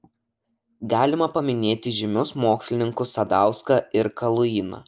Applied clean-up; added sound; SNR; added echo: none; none; none; none.